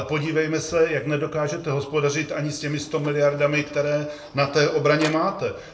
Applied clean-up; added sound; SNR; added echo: none; Sliding door; 17 dB; reverberation time 0.6 s.